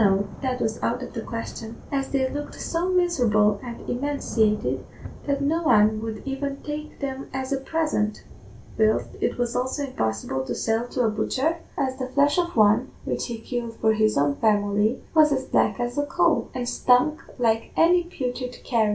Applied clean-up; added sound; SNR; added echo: none; Thunder / Rain; 18 dB; reverberation time 0.2 s.